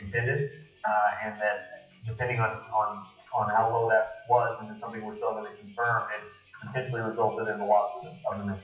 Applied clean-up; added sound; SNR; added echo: classical method WPE with log-MMSE.